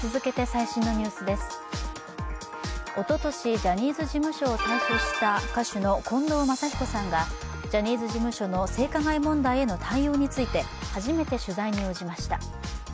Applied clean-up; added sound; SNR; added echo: none; none; none; none.